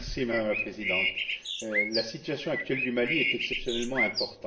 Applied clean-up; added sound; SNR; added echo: none; Bird; 0 dB; reverberation time 0.5 s.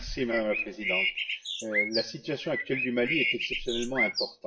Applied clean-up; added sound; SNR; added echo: classical method WPE with log-MMSE.